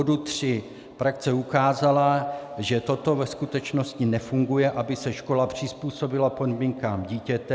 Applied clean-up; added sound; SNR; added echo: none; none; none; none.